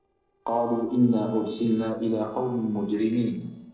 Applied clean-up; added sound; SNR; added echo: neural separator model SepFormer DNS4.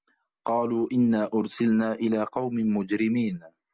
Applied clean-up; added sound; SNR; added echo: none; none; none; none.